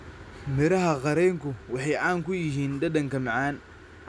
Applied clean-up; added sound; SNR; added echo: none; none; none; none.